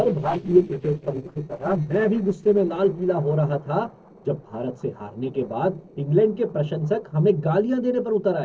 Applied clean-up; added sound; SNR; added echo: neural separator model SepFormer DNS4.